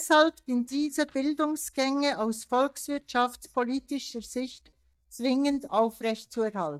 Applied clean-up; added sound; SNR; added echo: neural mask model DeepFilterNet 3.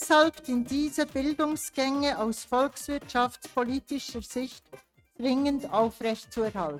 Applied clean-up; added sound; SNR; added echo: neural mask model RNNoise.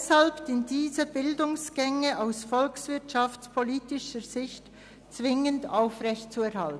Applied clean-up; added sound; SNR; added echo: none; none; none; none.